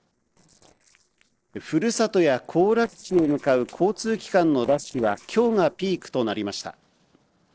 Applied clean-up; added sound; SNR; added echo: neural separator model SepFormer DNS4.